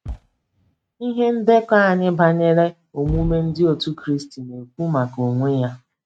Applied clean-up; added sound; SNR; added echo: neural mask model RNNoise.